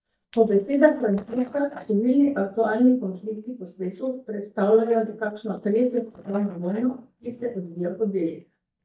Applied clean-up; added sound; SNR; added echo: neural mask model DeepFilterNet 3.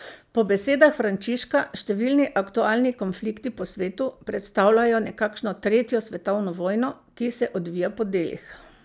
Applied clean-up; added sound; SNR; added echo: none; none; none; none.